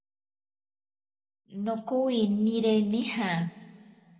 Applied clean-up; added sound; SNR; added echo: none; Chime; 9 dB; reverberation time 1.4 s.